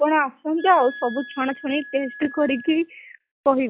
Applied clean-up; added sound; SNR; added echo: classical method log-MMSE.